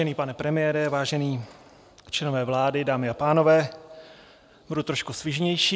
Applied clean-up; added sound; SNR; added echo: none; none; none; none.